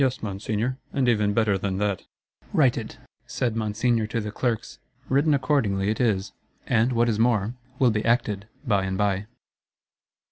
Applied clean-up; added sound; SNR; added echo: none; none; none; none.